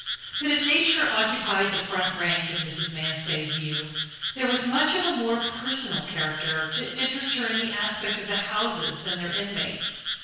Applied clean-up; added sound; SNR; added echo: none; Frog; 5 dB; reverberation time 1.1 s.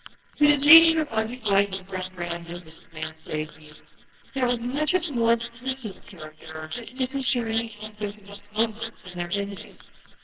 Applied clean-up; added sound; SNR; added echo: neural separator model SepFormer WHAMR!.